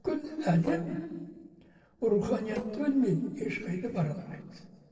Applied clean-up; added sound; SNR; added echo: neural separator model SepFormer DNS4.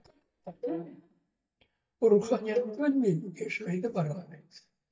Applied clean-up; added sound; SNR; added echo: neural mask model DeepFilterNet 3.